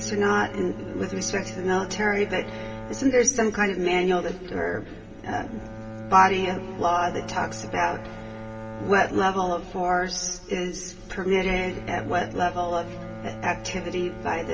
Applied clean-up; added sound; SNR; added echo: none; Bowed string instrument; 13 dB; reverberation time 2.9 s.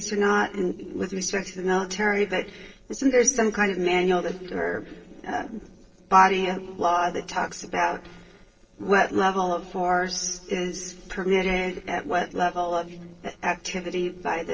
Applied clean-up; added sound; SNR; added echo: neural separator model SepFormer DNS4.